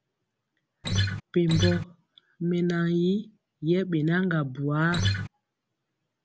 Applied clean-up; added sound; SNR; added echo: none; Acoustic guitar; -2 dB; none.